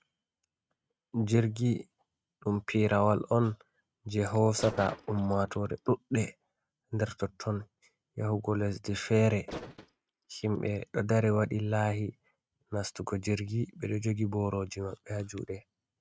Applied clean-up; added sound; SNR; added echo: neural mask model RNNoise.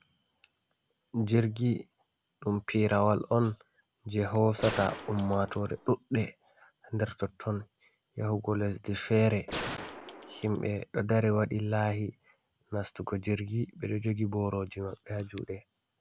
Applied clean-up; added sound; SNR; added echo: none; Gunshot, gunfire; 8 dB; none.